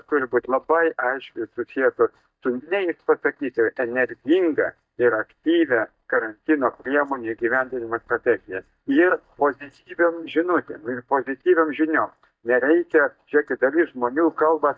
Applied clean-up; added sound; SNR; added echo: neural mask model DeepFilterNet 3.